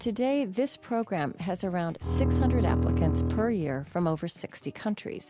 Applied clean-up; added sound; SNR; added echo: none; Bowed string instrument; -3 dB; none.